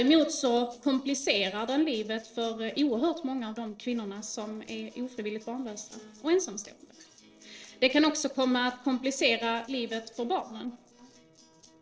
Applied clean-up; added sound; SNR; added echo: neural separator model SepFormer DNS4.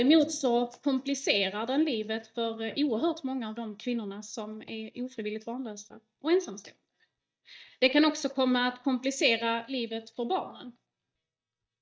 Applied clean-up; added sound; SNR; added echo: neural mask model DeepFilterNet 3.